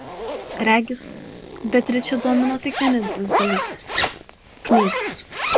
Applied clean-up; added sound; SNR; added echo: none; Zipper (clothing); 2 dB; none.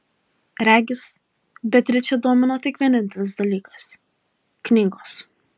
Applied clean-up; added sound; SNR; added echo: none; none; none; none.